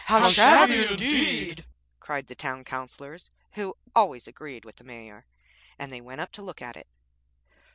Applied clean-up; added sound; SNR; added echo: none; none; none; none.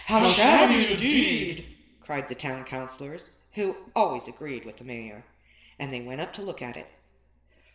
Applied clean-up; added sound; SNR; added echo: none; none; none; reverberation time 2.1 s.